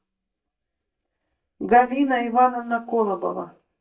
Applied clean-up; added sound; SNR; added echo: neural mask model DeepFilterNet 3.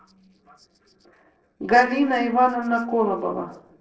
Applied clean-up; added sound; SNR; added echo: neural separator model SepFormer DNS4.